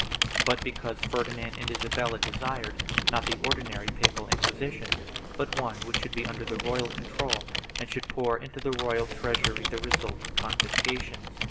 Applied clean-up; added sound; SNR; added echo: none; Computer keyboard; -2 dB; reverberation time 0.9 s.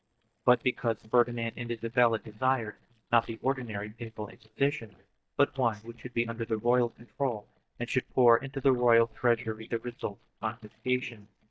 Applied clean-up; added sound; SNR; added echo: neural mask model DeepFilterNet 3.